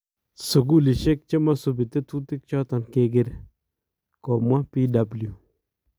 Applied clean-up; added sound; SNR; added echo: none; none; none; none.